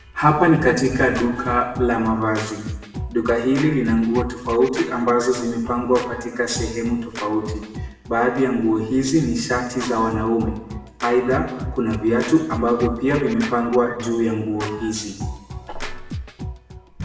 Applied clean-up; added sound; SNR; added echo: none; Scratching (performance technique); 12 dB; reverberation time 0.9 s.